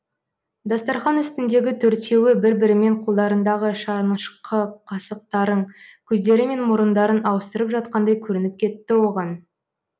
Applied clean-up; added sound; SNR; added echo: none; none; none; none.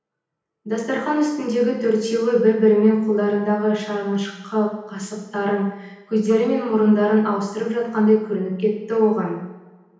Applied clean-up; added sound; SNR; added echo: none; none; none; reverberation time 0.9 s.